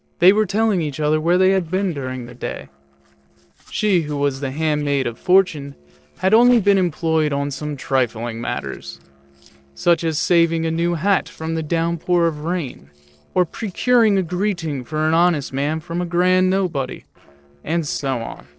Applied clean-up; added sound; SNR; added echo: neural separator model SepFormer DNS4.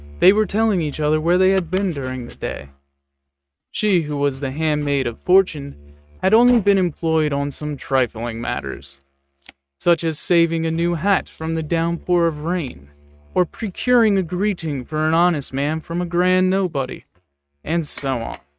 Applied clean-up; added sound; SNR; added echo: neural mask model RNNoise.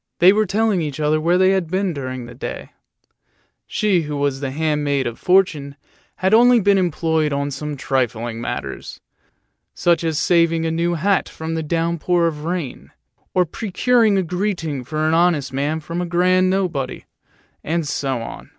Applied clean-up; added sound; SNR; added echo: none; none; none; none.